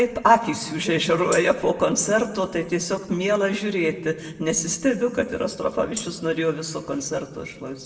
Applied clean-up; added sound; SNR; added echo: none; Tambourine; 17 dB; reverberation time 1.2 s.